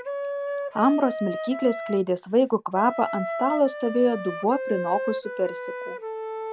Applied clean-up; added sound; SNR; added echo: none; Wind instrument, woodwind instrument; 7 dB; none.